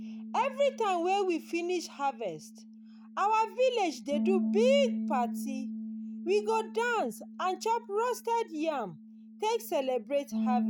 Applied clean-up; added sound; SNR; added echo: neural mask model RNNoise.